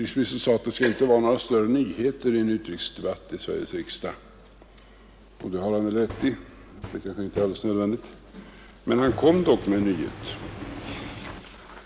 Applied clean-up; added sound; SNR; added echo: none; Fire; 17 dB; none.